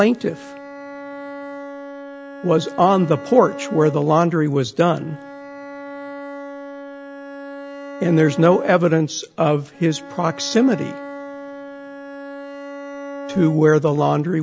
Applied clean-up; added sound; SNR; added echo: none; Bowed string instrument; 14 dB; none.